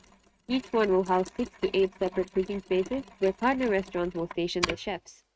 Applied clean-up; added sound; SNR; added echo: neural mask model RNNoise.